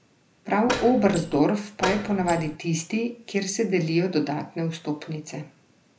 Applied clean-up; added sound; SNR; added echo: none; Door; 6 dB; none.